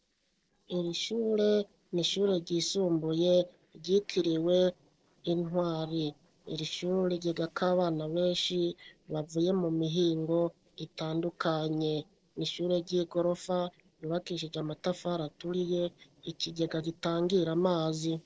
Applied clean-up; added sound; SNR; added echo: neural separator model SepFormer DNS4.